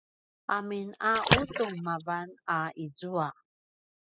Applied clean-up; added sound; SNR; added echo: classical method spectral subtraction.